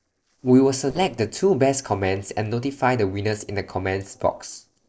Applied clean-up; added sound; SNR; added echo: neural separator model SepFormer DNS4.